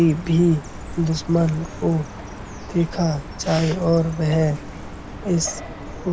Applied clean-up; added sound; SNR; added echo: none; Chirp, tweet; 12 dB; none.